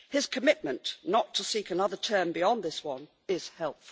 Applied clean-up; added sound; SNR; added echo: none; none; none; none.